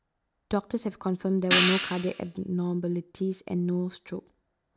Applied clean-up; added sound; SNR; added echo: none; Hi-hat; -4 dB; none.